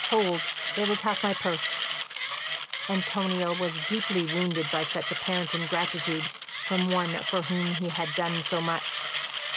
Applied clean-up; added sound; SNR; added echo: none; Mechanisms; 2 dB; none.